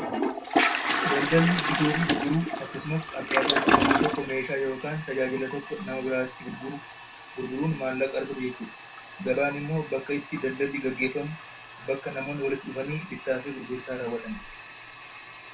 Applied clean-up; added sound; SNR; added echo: none; Toilet flush; 1 dB; reverberation time 0.2 s.